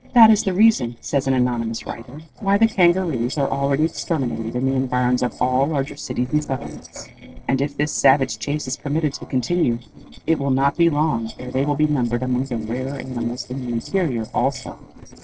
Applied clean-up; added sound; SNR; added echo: neural separator model SepFormer DNS4.